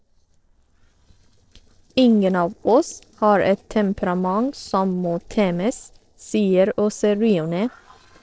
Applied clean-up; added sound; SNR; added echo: neural separator model SepFormer DNS4.